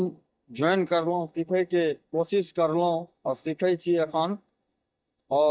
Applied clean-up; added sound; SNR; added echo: neural mask model DeepFilterNet 3.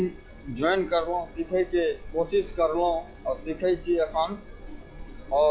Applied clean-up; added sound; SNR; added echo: classical method log-MMSE.